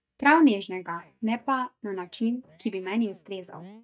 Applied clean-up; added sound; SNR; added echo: neural mask model DeepFilterNet 3.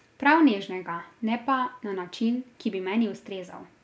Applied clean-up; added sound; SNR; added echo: none; none; none; none.